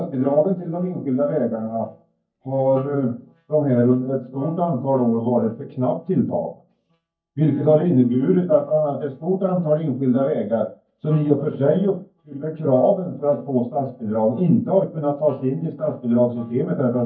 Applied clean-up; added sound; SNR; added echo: neural mask model DeepFilterNet 3.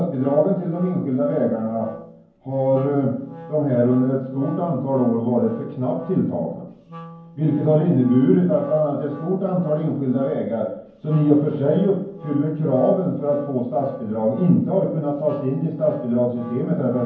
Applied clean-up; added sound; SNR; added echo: none; Wind instrument, woodwind instrument; 19 dB; reverberation time 0.9 s.